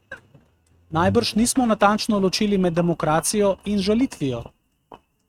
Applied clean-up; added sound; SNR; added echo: neural mask model RNNoise.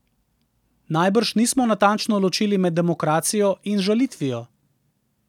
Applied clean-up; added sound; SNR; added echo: none; none; none; none.